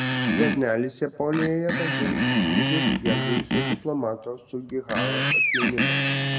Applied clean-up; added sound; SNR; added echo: none; Screech; -4 dB; reverberation time 0.9 s.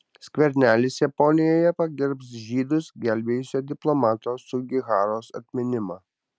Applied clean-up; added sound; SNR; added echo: none; none; none; none.